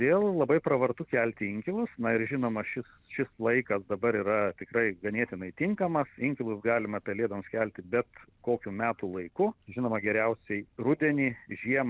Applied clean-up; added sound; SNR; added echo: none; none; none; none.